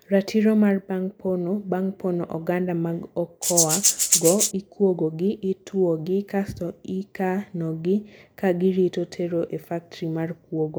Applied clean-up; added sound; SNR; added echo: neural mask model Resemble Enhance denoiser.